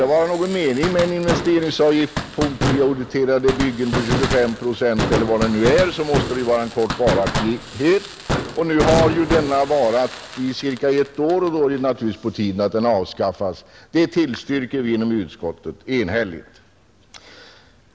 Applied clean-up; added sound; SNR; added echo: none; Fireworks; 7 dB; none.